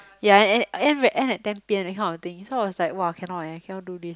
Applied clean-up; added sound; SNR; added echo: none; none; none; none.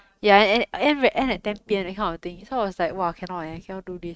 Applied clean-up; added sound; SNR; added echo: neural mask model RNNoise.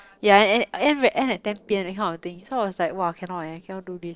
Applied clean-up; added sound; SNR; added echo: neural separator model SepFormer DNS4.